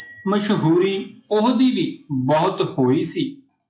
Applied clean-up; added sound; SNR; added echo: classical method log-MMSE.